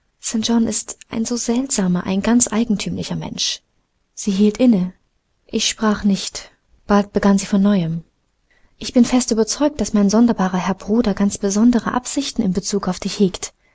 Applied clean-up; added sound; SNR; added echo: none; none; none; none.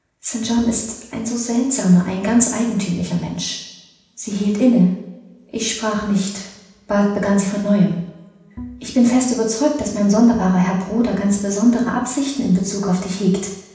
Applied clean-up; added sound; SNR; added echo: none; Bowed string instrument; 20 dB; reverberation time 0.9 s.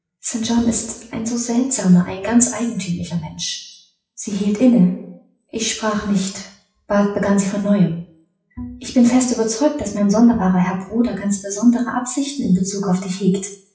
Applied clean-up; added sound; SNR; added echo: classical method WPE with log-MMSE.